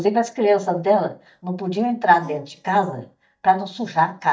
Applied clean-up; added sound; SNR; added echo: neural mask model DeepFilterNet 3.